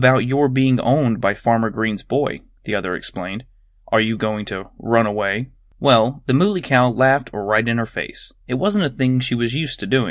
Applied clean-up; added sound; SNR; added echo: none; none; none; none.